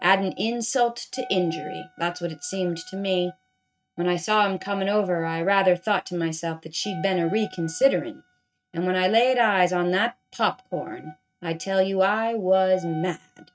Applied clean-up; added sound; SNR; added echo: neural mask model RNNoise.